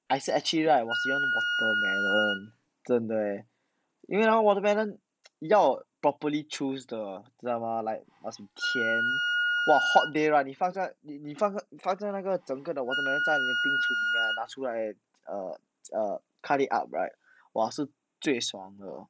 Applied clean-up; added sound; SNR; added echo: none; Wind instrument, woodwind instrument; 0 dB; none.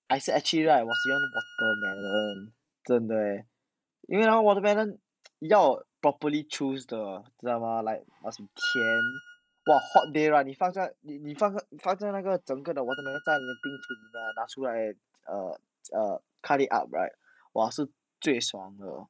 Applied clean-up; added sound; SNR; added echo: neural mask model RNNoise.